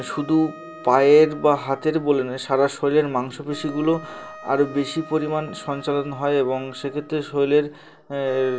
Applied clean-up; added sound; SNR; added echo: none; Wind instrument, woodwind instrument; 20 dB; none.